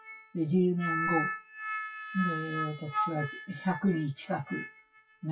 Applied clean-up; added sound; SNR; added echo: classical method WPE with log-MMSE.